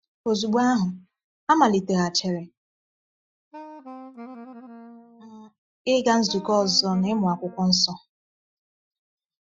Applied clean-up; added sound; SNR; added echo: classical method Wiener filter.